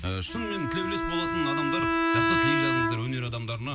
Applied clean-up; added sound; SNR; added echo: none; Bowed string instrument; -4 dB; none.